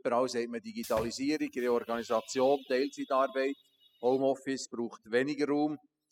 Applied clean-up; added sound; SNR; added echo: classical method spectral subtraction.